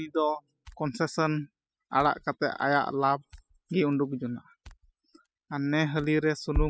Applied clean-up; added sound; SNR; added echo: classical method spectral subtraction.